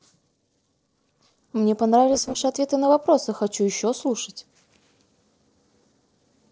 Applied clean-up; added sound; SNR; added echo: neural separator model SepFormer DNS4.